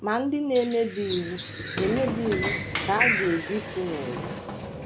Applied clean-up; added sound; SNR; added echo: none; Sliding door + Bird; 3 dB; none.